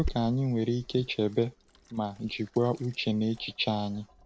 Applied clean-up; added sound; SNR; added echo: none; Sink (filling or washing); 14 dB; none.